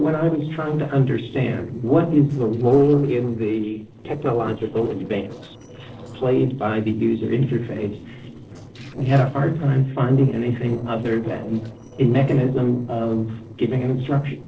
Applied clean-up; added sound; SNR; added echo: neural separator model SepFormer DNS4.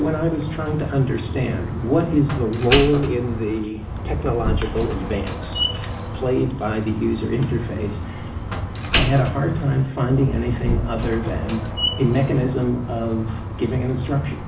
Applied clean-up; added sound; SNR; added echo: none; Slam; 4 dB; none.